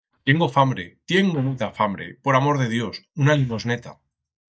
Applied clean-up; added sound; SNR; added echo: neural mask model DeepFilterNet 3.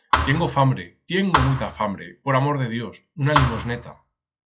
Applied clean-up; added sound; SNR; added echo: classical method log-MMSE.